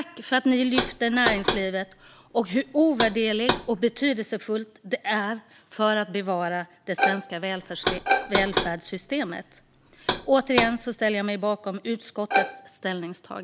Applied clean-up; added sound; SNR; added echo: none; Bowed string instrument + Knock; 3 dB; none.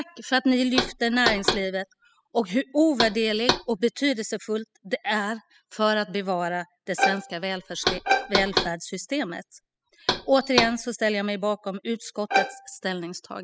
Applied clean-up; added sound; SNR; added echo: classical method spectral subtraction.